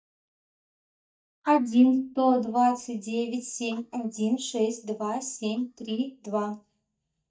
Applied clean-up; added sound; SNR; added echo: neural mask model DeepFilterNet 3.